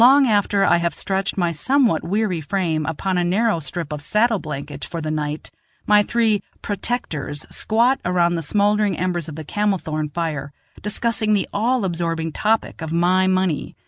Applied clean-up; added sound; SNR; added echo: none; none; none; none.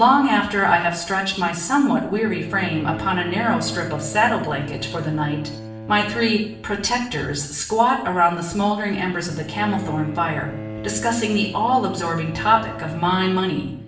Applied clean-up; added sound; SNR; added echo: none; Bowed string instrument; 13 dB; reverberation time 0.6 s.